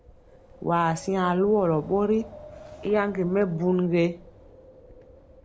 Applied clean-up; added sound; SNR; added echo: none; Wind; 20 dB; none.